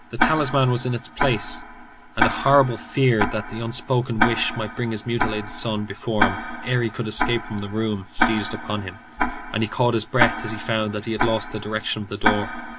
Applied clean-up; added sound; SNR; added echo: none; Tick-tock; 3 dB; none.